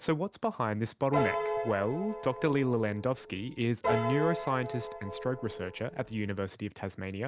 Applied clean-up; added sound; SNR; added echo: none; Piano; 4 dB; none.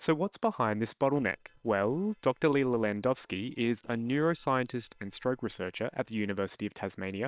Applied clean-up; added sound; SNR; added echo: neural separator model SepFormer WHAM!.